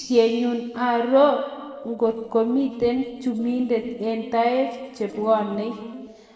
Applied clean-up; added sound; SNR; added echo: neural separator model SepFormer DNS4.